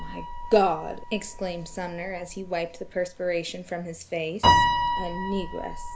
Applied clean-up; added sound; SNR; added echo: none; Piano; -1 dB; none.